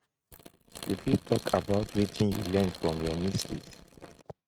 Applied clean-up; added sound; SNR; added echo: neural mask model RNNoise.